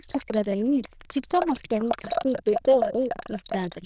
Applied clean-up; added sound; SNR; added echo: neural diffusion model UNIVERSE++.